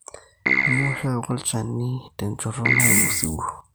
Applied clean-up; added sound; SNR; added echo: none; Keyboard (musical); -3 dB; none.